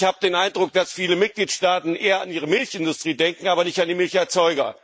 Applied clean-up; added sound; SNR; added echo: neural mask model Resemble Enhance denoiser.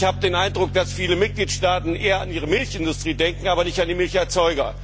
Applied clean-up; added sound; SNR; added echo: none; Piano; 9 dB; none.